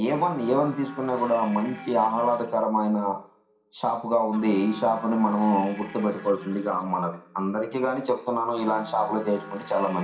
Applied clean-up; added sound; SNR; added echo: none; Musical instrument; 19 dB; reverberation time 0.5 s.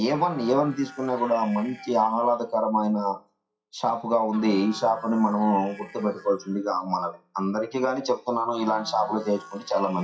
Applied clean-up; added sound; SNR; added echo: classical method WPE with log-MMSE.